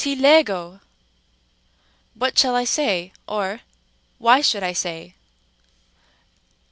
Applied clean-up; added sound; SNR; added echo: none; none; none; none.